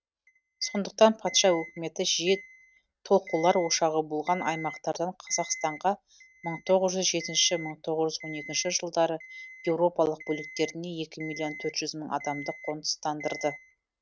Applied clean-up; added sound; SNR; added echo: neural mask model RNNoise.